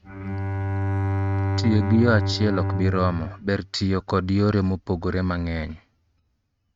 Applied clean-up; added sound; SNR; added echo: neural mask model RNNoise.